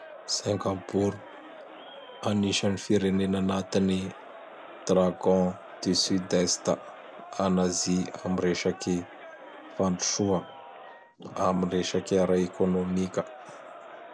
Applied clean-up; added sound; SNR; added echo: none; Crowd; 17 dB; none.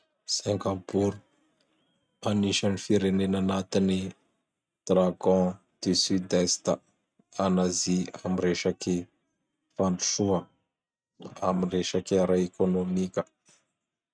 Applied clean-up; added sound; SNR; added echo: neural mask model RNNoise.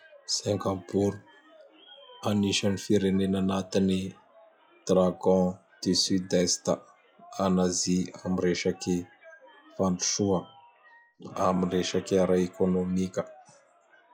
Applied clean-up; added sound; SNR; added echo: classical method log-MMSE.